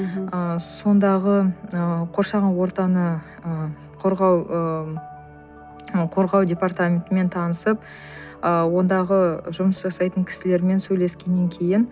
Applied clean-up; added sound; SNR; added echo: none; none; none; none.